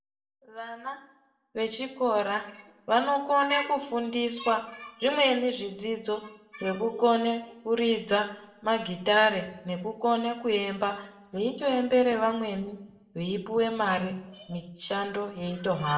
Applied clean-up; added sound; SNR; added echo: none; none; none; reverberation time 0.6 s.